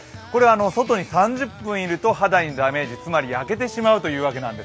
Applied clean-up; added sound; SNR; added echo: none; none; none; none.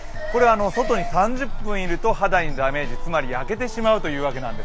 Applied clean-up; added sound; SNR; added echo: none; Alarm; 2 dB; none.